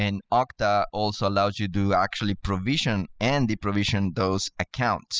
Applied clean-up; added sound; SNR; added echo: classical method spectral subtraction.